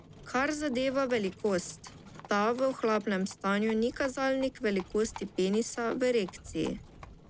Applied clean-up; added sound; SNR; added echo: none; Livestock, farm animals, working animals; 18 dB; none.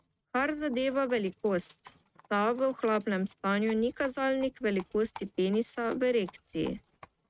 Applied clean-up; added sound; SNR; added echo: neural mask model RNNoise.